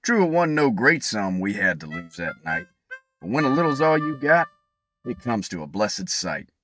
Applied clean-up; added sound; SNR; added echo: neural mask model RNNoise.